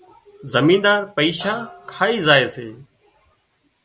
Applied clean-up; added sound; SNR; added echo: none; none; none; none.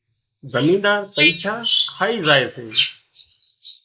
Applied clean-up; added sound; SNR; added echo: neural mask model Resemble Enhance denoiser.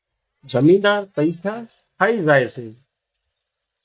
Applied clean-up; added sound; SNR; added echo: neural mask model DeepFilterNet 3.